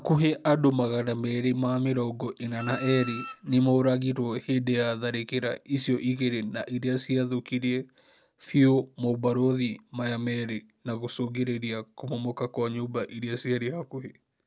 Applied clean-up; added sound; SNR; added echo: none; Wind instrument, woodwind instrument; 13 dB; none.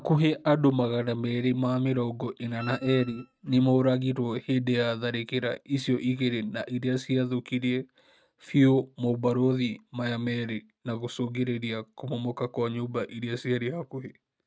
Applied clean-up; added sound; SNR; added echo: neural mask model RNNoise.